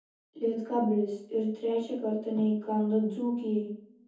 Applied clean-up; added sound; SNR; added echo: none; none; none; reverberation time 0.6 s.